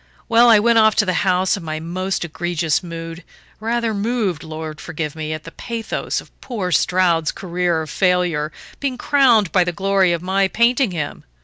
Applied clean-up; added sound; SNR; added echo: none; none; none; none.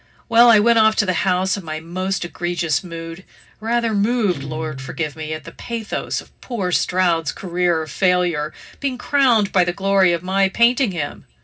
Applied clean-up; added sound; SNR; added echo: none; Guitar; 19 dB; reverberation time 0.4 s.